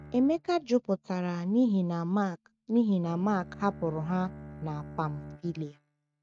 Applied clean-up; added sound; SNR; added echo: neural mask model RNNoise.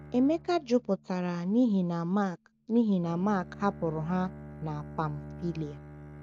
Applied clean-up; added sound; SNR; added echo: none; Bowed string instrument; 17 dB; none.